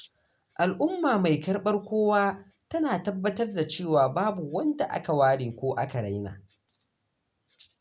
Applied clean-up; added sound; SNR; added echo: none; none; none; none.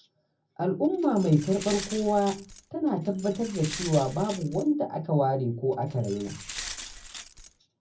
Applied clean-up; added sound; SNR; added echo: none; Glass; 13 dB; reverberation time 0.4 s.